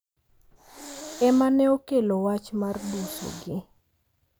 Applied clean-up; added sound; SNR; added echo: none; Hiss; 17 dB; none.